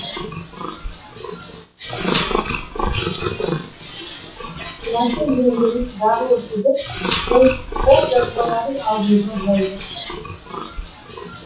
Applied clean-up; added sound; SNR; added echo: classical method WPE with log-MMSE.